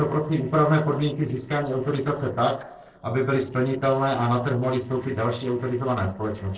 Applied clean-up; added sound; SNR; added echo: neural separator model SepFormer DNS4.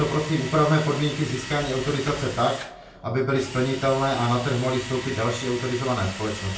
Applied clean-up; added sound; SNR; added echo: none; Drill; 12 dB; reverberation time 0.3 s.